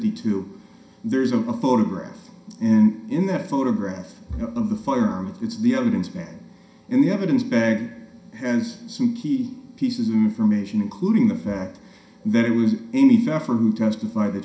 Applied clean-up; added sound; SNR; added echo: none; none; none; reverberation time 0.5 s.